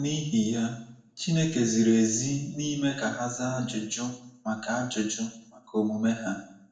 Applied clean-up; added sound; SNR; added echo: none; none; none; reverberation time 0.6 s.